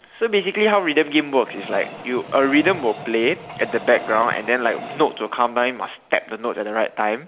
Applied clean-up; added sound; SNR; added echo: none; Train; 17 dB; none.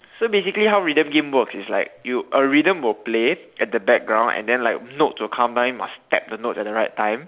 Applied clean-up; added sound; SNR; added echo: none; none; none; none.